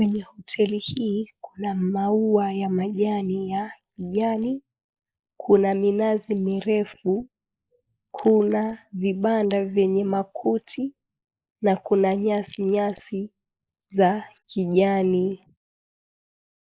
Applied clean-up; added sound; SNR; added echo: neural mask model Resemble Enhance denoiser.